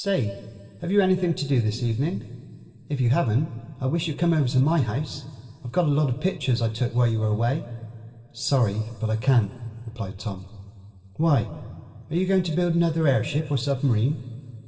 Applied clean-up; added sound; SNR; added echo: none; none; none; reverberation time 2.5 s.